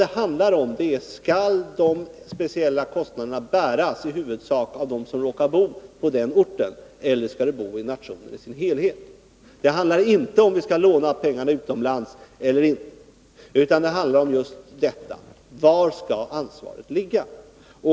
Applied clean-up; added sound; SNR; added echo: none; none; none; none.